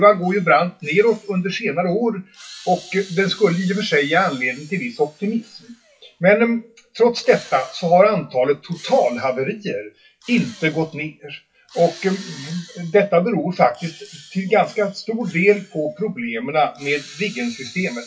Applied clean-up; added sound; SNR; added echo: classical method WPE with log-MMSE.